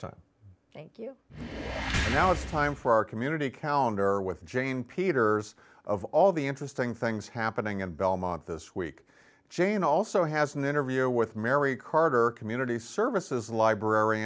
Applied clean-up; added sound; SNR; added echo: none; none; none; none.